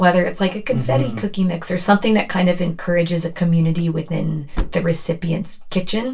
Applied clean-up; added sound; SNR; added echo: none; Slam / Car; 11 dB; reverberation time 0.2 s.